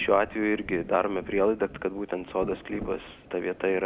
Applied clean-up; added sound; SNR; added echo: none; Rain; 15 dB; none.